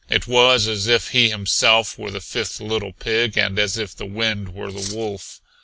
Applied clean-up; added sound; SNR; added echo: none; Cutlery, silverware; 13 dB; none.